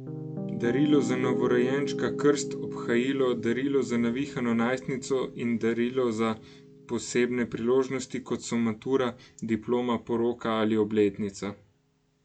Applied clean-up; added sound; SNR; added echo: none; Piano; 9 dB; none.